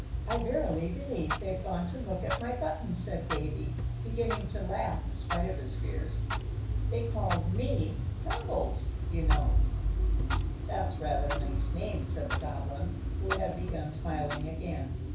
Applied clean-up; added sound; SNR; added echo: none; Clock; -4 dB; reverberation time 0.6 s.